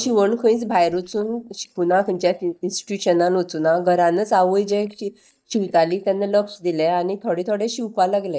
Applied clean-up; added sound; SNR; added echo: neural mask model DeepFilterNet 3.